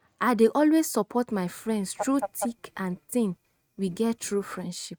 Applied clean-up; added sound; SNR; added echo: neural mask model RNNoise.